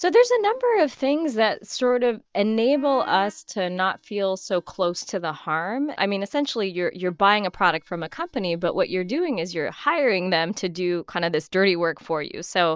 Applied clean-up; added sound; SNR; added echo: neural mask model DeepFilterNet 3.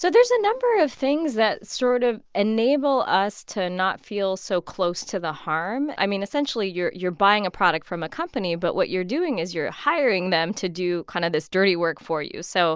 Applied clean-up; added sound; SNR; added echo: none; none; none; none.